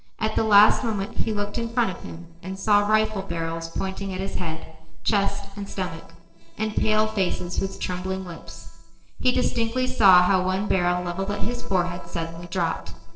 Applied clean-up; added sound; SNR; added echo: neural separator model SepFormer DNS4.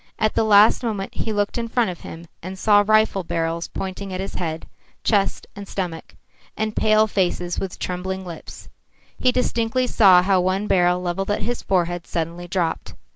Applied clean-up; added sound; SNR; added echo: none; none; none; none.